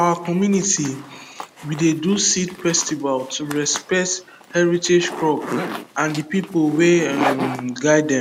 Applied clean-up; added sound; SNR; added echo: none; Zipper (clothing); 11 dB; none.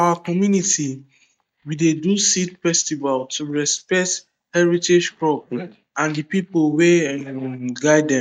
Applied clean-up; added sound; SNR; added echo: neural mask model DeepFilterNet 3.